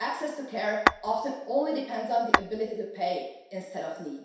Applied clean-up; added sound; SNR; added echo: none; Tap / Glass; 0 dB; reverberation time 0.7 s.